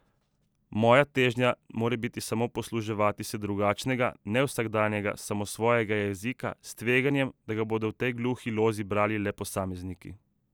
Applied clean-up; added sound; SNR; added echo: none; none; none; none.